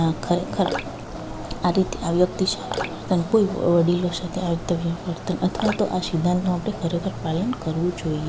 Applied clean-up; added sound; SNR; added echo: none; Drip; 14 dB; none.